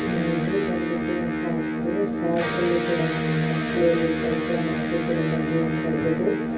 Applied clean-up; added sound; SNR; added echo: none; Electric guitar; 1 dB; reverberation time 0.4 s.